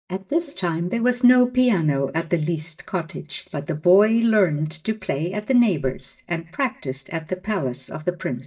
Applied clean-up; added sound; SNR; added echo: neural mask model DeepFilterNet 3.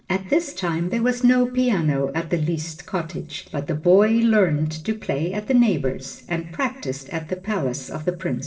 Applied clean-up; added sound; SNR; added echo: neural separator model SepFormer DNS4.